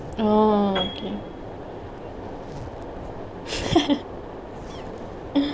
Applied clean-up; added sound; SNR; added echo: none; Zipper (clothing) + Piano; 13 dB; none.